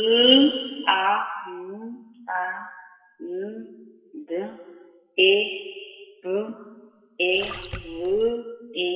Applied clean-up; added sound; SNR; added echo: classical method WPE with log-MMSE.